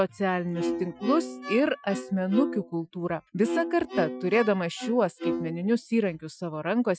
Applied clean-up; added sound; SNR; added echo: classical method Wiener filter.